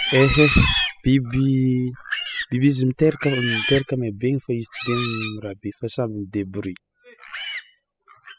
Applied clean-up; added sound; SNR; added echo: classical method spectral subtraction.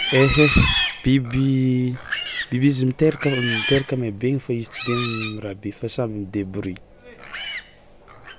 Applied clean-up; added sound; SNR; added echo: none; Livestock, farm animals, working animals; 7 dB; none.